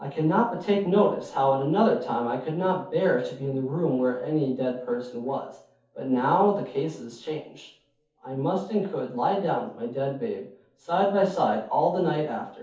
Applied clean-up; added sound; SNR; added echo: none; none; none; reverberation time 0.5 s.